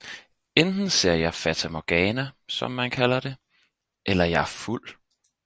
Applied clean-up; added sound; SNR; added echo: none; none; none; none.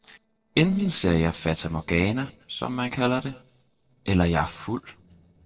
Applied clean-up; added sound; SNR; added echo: neural separator model SepFormer DNS4.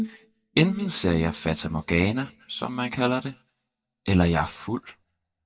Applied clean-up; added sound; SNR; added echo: neural mask model DeepFilterNet 3.